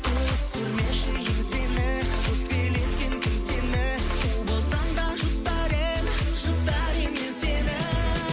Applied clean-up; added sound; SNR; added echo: none; none; none; none.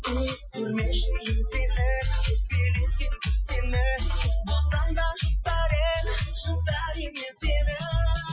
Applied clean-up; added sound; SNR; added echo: classical method Wiener filter.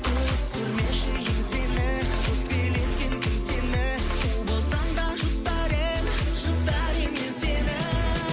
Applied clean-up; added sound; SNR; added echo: none; Bowed string instrument; 17 dB; none.